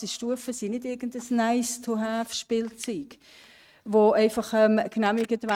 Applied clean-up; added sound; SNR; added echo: neural mask model RNNoise.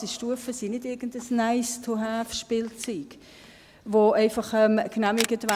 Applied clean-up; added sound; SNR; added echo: none; Camera; 16 dB; none.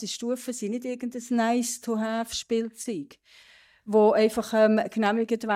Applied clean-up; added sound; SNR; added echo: neural mask model DeepFilterNet 3.